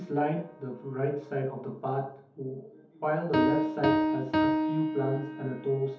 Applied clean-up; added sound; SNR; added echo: none; Piano; 0 dB; reverberation time 0.6 s.